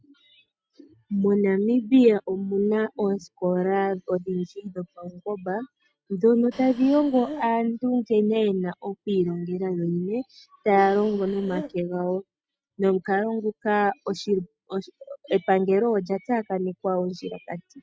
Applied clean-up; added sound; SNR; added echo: neural mask model RNNoise.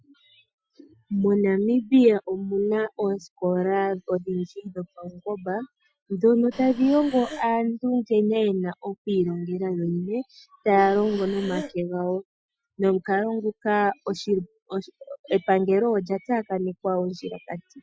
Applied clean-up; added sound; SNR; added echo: classical method Wiener filter.